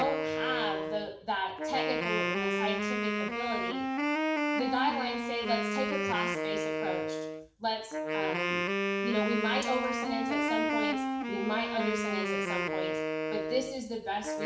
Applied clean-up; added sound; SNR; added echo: none; Wind instrument, woodwind instrument; -3 dB; reverberation time 0.6 s.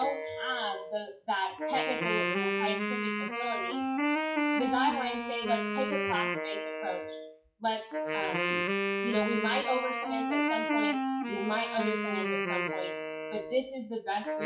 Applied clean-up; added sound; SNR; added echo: classical method WPE with log-MMSE.